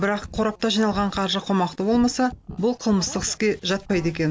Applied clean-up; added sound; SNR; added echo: neural mask model Resemble Enhance denoiser.